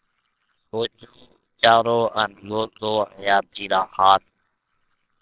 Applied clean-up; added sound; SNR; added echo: neural separator model SepFormer WHAMR!.